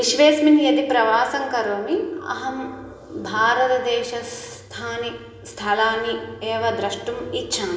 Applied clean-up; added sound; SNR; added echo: none; none; none; reverberation time 0.4 s.